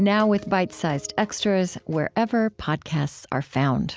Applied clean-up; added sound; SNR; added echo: none; none; none; none.